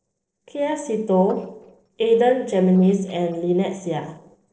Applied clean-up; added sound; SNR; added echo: neural separator model SepFormer DNS4.